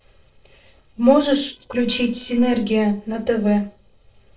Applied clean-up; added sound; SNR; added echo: neural separator model SepFormer DNS4.